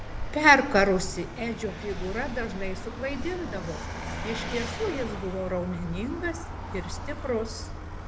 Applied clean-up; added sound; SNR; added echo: none; Vehicle; 6 dB; none.